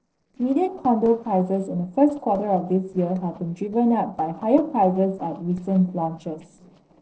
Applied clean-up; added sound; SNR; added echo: neural separator model SepFormer DNS4.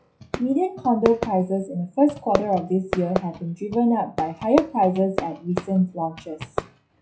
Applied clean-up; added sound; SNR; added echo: classical method WPE with log-MMSE.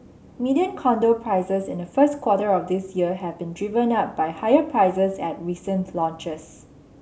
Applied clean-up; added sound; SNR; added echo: none; none; none; none.